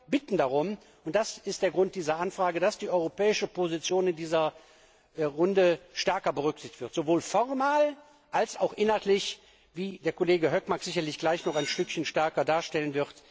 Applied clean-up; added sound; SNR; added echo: none; Cutlery, silverware; 15 dB; none.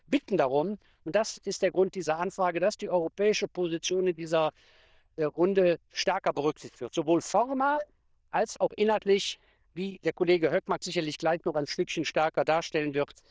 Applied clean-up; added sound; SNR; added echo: neural diffusion model UNIVERSE++.